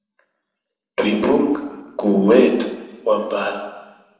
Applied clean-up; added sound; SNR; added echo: none; none; none; reverberation time 1.0 s.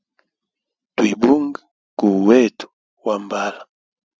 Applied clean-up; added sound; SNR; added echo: none; none; none; none.